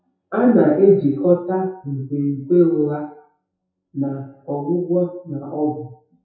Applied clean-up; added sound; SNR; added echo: classical method WPE with log-MMSE.